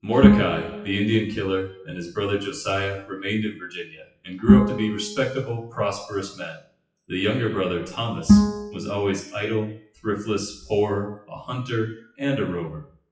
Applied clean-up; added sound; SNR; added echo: classical method WPE with log-MMSE.